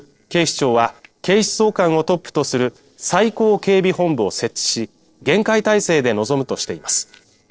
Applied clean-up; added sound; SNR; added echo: neural separator model SepFormer DNS4.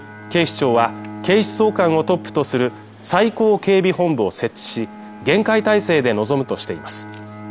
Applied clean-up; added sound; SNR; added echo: none; Bowed string instrument; 17 dB; none.